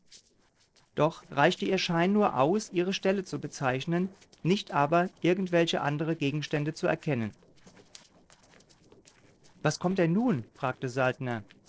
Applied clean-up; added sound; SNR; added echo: neural separator model SepFormer DNS4.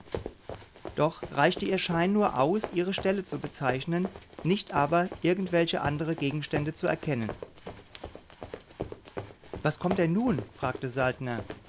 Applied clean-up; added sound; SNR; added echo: none; Run; 12 dB; none.